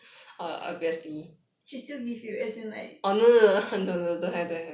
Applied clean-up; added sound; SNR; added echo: none; none; none; none.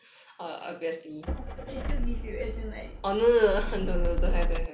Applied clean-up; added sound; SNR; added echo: none; Motor vehicle (road); -1 dB; none.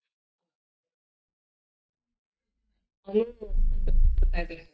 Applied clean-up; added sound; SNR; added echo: neural mask model DeepFilterNet 3.